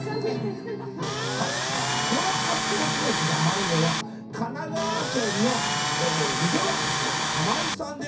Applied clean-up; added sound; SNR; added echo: none; Tools; -2 dB; reverberation time 0.3 s.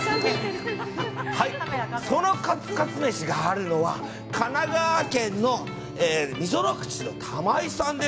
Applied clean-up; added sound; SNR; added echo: none; none; none; none.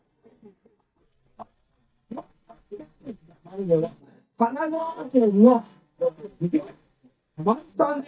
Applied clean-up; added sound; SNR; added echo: neural mask model DeepFilterNet 3.